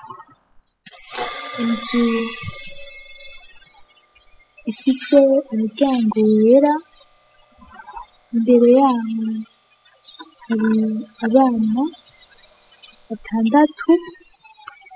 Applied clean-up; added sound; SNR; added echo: classical method spectral subtraction.